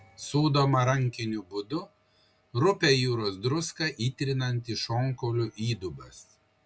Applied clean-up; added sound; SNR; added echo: none; none; none; none.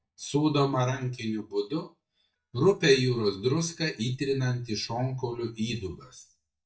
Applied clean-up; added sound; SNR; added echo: neural mask model DeepFilterNet 3.